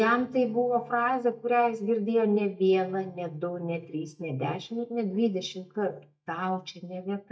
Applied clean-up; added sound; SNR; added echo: neural mask model DeepFilterNet 3.